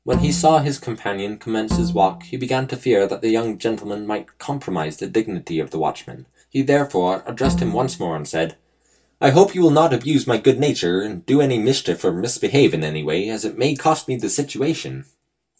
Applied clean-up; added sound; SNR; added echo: none; Bowed string instrument; 6 dB; reverberation time 0.1 s.